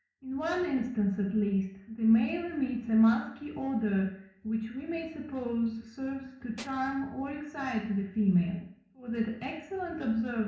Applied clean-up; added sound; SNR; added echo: none; Tools; 17 dB; reverberation time 0.6 s.